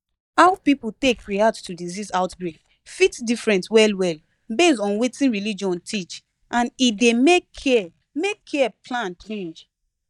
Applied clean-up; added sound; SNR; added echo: neural mask model DeepFilterNet 3.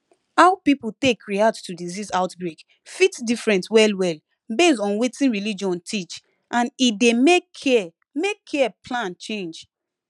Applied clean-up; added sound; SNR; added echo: none; none; none; none.